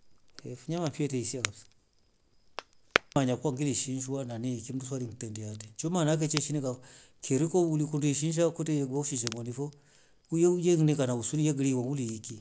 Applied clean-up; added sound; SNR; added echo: none; Crackle; 13 dB; none.